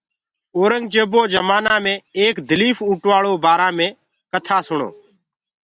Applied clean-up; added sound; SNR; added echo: none; none; none; none.